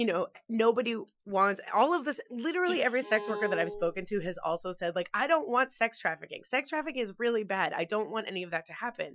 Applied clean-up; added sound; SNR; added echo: classical method Wiener filter.